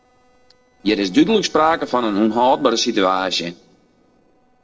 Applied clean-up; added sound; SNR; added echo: neural separator model SepFormer DNS4.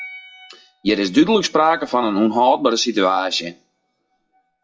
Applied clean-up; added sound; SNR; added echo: classical method WPE with log-MMSE.